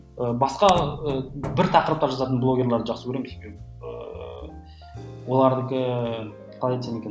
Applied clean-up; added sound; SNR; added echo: none; Typing + Knock; 11 dB; none.